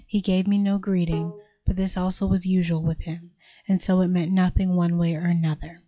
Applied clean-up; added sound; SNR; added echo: classical method log-MMSE.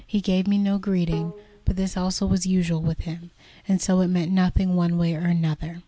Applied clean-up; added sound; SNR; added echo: none; Bowed string instrument; 20 dB; none.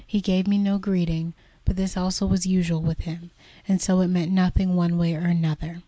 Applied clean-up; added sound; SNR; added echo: none; none; none; none.